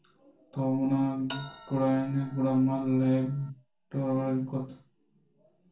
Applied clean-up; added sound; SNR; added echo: none; Bell; 12 dB; reverberation time 0.2 s.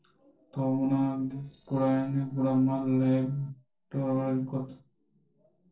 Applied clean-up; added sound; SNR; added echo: neural separator model SepFormer DNS4.